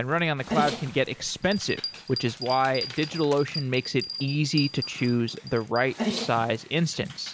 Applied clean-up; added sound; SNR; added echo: none; Dog + Bell; 9 dB; none.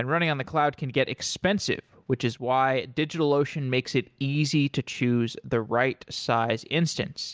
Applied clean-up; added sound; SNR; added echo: none; none; none; none.